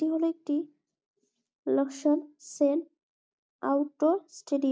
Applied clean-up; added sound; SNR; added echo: none; none; none; none.